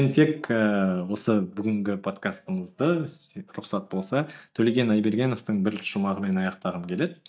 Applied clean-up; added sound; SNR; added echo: neural mask model DeepFilterNet 3.